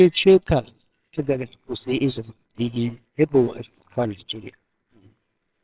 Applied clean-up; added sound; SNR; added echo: neural separator model SepFormer WHAMR!.